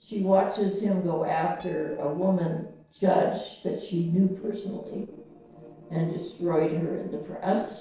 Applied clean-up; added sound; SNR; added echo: neural separator model SepFormer DNS4.